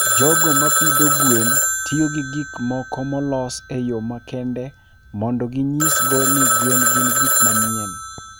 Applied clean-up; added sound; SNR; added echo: none; Telephone; -3 dB; none.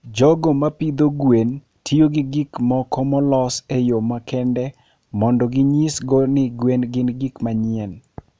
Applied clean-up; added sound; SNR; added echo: none; none; none; none.